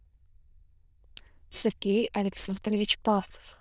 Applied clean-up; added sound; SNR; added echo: neural diffusion model UNIVERSE++.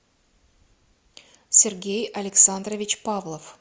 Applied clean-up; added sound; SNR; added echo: none; none; none; none.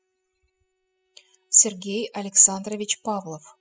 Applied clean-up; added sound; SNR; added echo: classical method spectral subtraction.